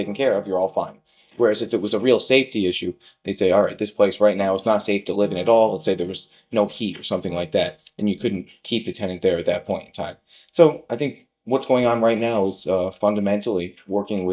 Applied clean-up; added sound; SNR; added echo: neural mask model DeepFilterNet 3.